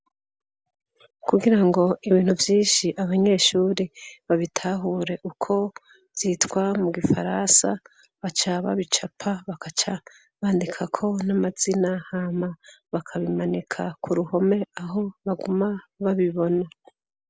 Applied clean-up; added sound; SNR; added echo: none; none; none; none.